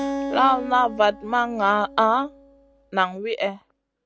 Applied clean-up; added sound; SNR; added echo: none; Acoustic guitar; 11 dB; none.